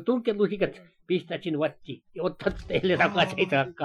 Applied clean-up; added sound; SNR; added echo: classical method Wiener filter.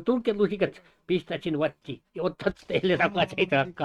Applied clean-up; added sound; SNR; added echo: neural mask model RNNoise.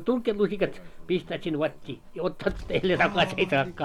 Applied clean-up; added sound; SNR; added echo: none; Toilet flush + Car; 12 dB; none.